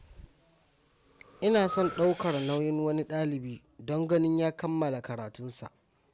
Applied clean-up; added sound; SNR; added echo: none; Breathing; 16 dB; none.